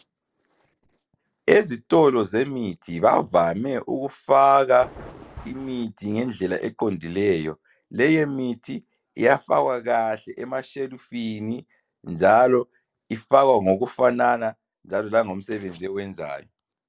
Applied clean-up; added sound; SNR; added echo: neural separator model SepFormer DNS4.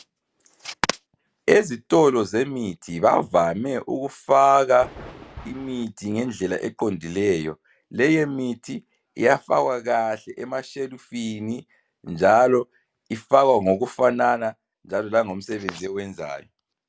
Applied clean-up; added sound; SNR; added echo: none; Thunder; 17 dB; none.